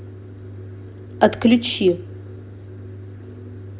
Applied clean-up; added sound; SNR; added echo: none; none; none; none.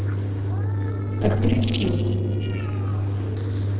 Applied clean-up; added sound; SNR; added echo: neural separator model SepFormer DNS4.